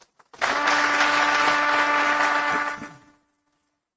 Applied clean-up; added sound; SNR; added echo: neural mask model RNNoise.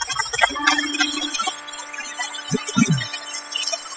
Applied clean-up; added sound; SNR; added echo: classical method spectral subtraction.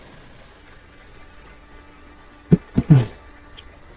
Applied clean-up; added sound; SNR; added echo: neural mask model DeepFilterNet 3.